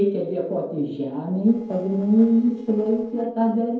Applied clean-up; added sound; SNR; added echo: neural separator model SepFormer DNS4.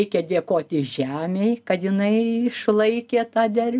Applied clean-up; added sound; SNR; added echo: none; none; none; none.